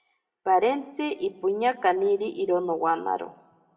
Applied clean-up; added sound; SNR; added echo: none; none; none; reverberation time 1.0 s.